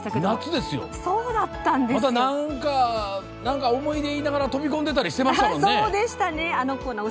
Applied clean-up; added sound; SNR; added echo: none; none; none; none.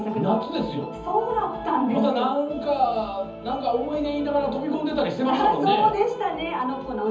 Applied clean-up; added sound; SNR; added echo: none; none; none; reverberation time 0.7 s.